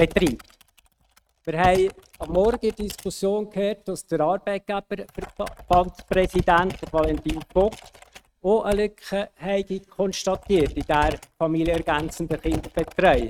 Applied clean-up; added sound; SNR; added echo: neural mask model RNNoise.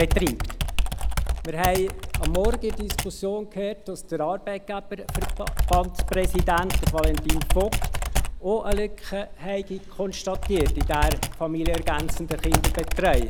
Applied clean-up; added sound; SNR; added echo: none; Computer keyboard; -2 dB; none.